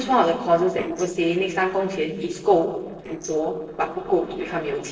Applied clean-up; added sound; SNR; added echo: neural separator model SepFormer DNS4.